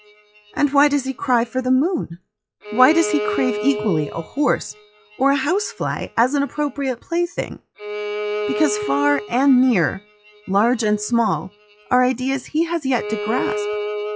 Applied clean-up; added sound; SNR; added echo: classical method log-MMSE.